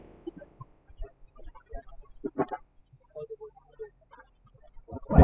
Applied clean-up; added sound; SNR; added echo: classical method spectral subtraction.